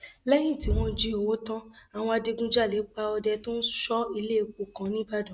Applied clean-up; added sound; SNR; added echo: none; none; none; none.